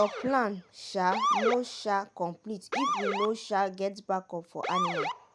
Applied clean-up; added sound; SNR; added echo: none; Motor vehicle (road) / Siren; 3 dB; none.